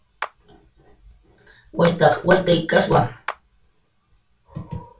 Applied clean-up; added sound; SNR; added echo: none; Clapping; 16 dB; reverberation time 0.3 s.